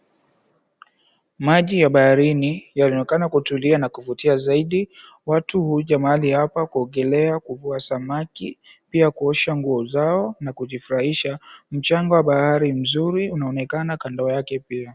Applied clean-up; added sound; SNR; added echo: none; none; none; none.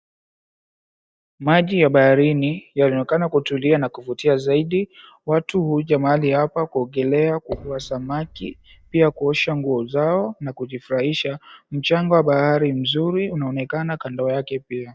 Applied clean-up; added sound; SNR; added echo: neural mask model DeepFilterNet 3.